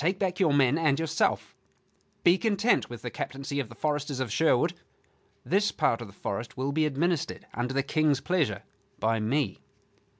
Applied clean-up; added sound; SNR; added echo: none; none; none; none.